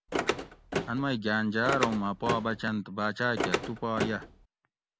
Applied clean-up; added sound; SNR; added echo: none; Car; 2 dB; none.